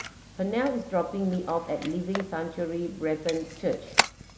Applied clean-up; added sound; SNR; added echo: none; Camera; 5 dB; none.